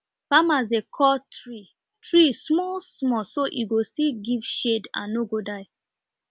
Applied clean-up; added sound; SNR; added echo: none; none; none; none.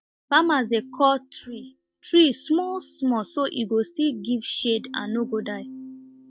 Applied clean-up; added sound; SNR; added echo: neural mask model DeepFilterNet 3.